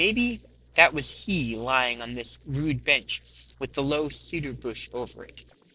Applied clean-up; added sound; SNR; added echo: neural separator model SepFormer DNS4.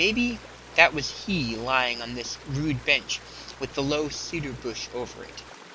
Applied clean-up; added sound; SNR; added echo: none; Stream; 18 dB; none.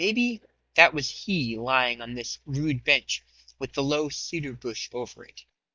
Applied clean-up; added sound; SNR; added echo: neural mask model DeepFilterNet 3.